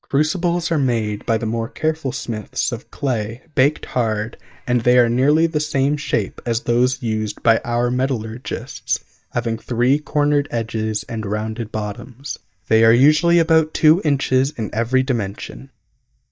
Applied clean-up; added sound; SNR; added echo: neural mask model DeepFilterNet 3.